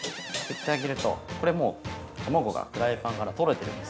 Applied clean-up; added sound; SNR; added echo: none; none; none; none.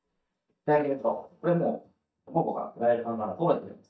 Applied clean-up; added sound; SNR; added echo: neural mask model DeepFilterNet 3.